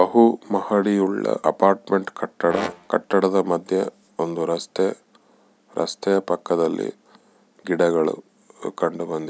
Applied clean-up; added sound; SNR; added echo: none; Brass instrument; 14 dB; none.